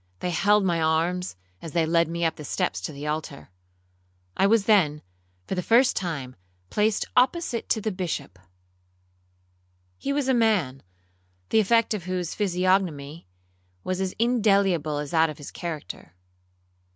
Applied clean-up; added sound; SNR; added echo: none; none; none; none.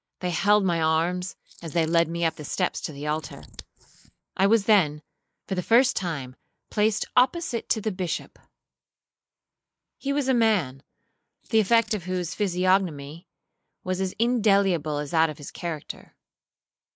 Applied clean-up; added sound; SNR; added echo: neural mask model Resemble Enhance denoiser.